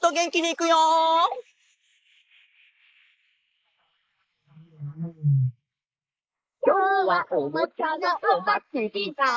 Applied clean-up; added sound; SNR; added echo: neural mask model Resemble Enhance denoiser.